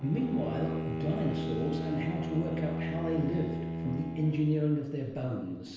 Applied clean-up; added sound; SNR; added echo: none; Bowed string instrument; 3 dB; reverberation time 1.0 s.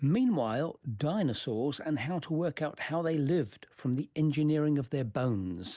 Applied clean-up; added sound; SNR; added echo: none; none; none; none.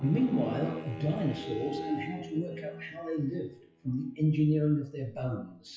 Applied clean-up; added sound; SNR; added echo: classical method WPE with log-MMSE.